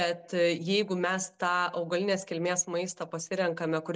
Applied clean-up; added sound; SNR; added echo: none; none; none; none.